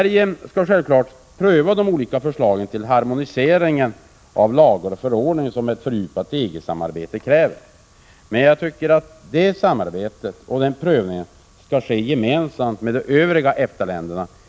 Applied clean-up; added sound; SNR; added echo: none; none; none; none.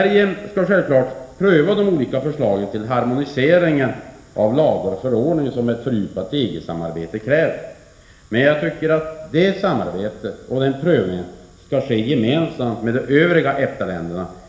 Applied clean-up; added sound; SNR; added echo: none; none; none; reverberation time 1.0 s.